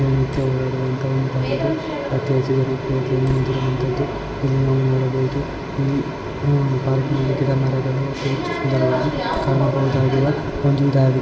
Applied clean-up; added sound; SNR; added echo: none; Slam; 16 dB; reverberation time 2.3 s.